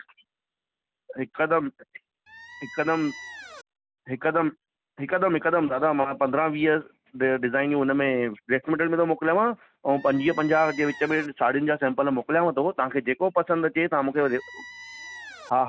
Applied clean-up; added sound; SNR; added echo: none; Squeak; 17 dB; none.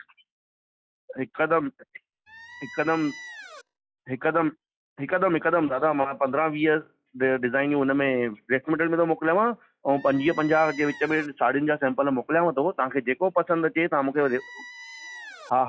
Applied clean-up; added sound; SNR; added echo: classical method log-MMSE.